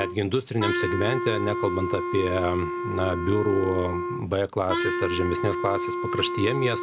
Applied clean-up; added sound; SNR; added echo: none; Wind instrument, woodwind instrument; 3 dB; none.